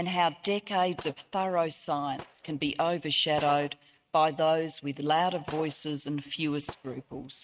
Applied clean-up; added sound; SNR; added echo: neural mask model RNNoise.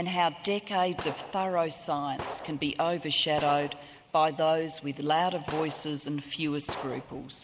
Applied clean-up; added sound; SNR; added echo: none; Gunshot, gunfire; 14 dB; none.